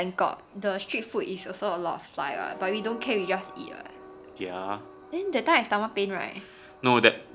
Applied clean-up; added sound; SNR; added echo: none; Train; 18 dB; none.